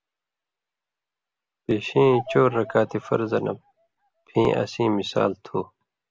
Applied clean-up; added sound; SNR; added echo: none; Bird vocalization, bird call, bird song; 15 dB; none.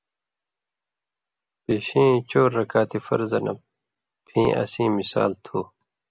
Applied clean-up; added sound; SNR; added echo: none; none; none; none.